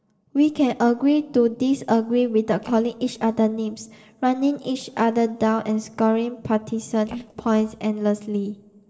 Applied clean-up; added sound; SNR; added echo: neural separator model SepFormer DNS4.